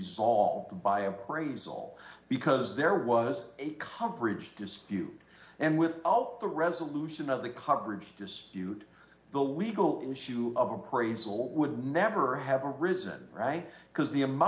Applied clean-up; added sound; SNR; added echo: none; none; none; none.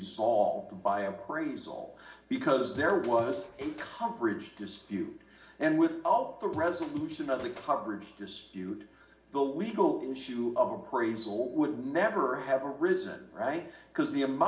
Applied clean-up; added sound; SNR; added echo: none; Scratching (performance technique); 17 dB; reverberation time 0.6 s.